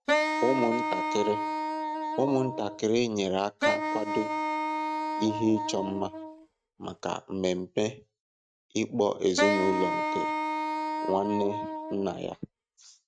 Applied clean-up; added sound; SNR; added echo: neural mask model RNNoise.